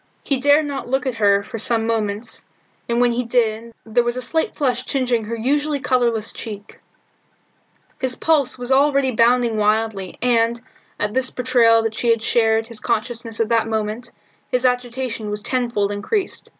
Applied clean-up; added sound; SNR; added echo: none; none; none; none.